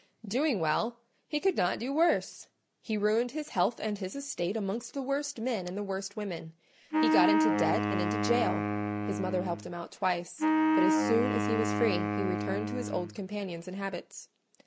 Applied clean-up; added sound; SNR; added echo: none; Wind instrument, woodwind instrument; -2 dB; none.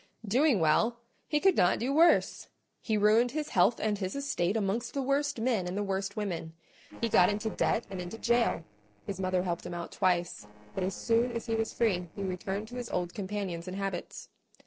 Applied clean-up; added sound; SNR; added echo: neural separator model SepFormer DNS4.